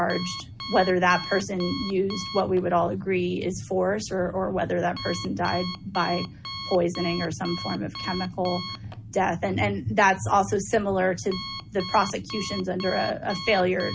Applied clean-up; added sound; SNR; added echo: none; Alarm; 12 dB; none.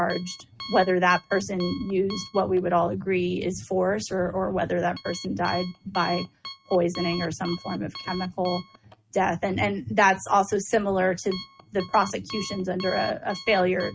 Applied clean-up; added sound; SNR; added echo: neural mask model RNNoise.